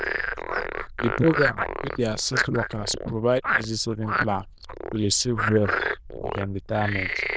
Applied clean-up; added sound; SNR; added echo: neural diffusion model UNIVERSE++.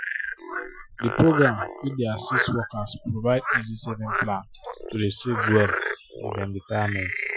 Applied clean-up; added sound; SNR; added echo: classical method Wiener filter.